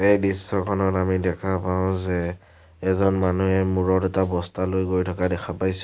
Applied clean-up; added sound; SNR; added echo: none; none; none; none.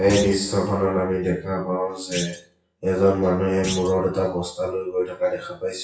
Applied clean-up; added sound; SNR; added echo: classical method WPE with log-MMSE.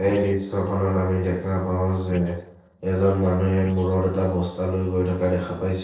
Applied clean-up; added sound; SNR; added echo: neural separator model SepFormer DNS4.